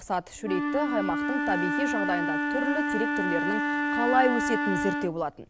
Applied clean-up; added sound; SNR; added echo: none; Wind instrument, woodwind instrument; -1 dB; none.